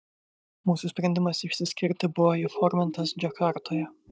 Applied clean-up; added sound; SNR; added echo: neural mask model DeepFilterNet 3.